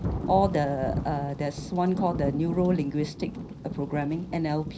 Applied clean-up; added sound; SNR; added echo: none; Thunder / Rain; 7 dB; reverberation time 0.5 s.